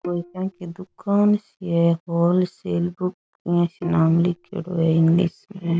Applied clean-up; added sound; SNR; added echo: none; Bowed string instrument; 17 dB; none.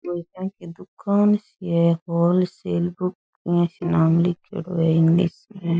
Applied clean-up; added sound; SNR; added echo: classical method Wiener filter.